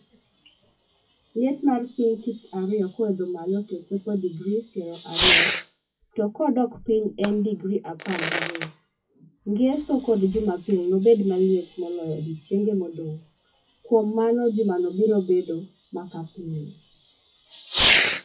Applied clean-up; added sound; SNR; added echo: classical method WPE with log-MMSE.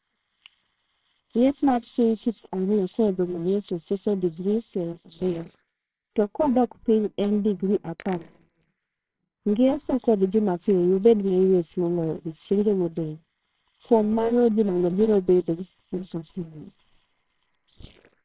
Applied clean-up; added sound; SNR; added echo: neural separator model SepFormer WHAMR!.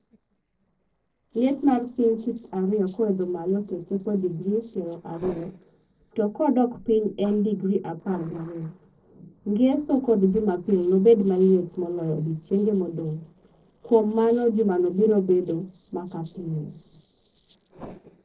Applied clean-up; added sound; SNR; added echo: neural separator model SepFormer DNS4.